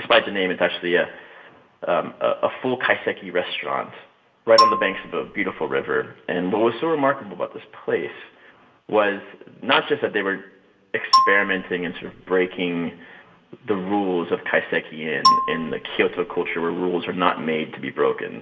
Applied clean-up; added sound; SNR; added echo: none; Marimba, xylophone; 0 dB; reverberation time 0.7 s.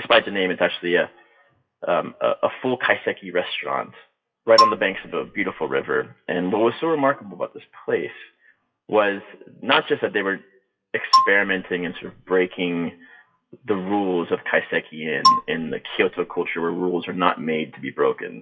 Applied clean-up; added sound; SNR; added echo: classical method WPE with log-MMSE.